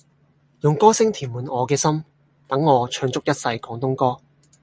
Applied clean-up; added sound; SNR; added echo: none; none; none; none.